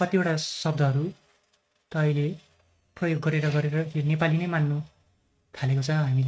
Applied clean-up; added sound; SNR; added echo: neural mask model RNNoise.